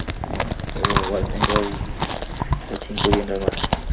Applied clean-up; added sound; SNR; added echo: none; Chewing, mastication; -5 dB; reverberation time 1.4 s.